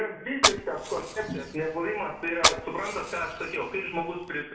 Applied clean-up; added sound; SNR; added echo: none; Fire; -1 dB; reverberation time 0.7 s.